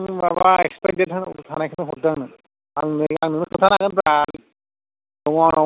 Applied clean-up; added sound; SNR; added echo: none; none; none; none.